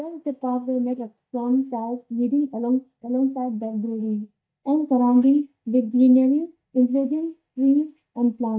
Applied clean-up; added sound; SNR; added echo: neural mask model DeepFilterNet 3.